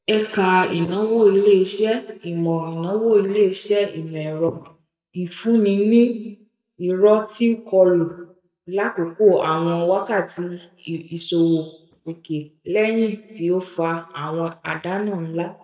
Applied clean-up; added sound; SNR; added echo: neural mask model DeepFilterNet 3.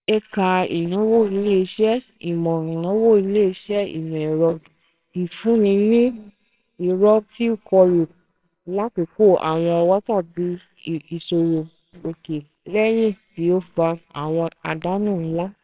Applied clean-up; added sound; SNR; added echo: neural separator model SepFormer WHAMR!.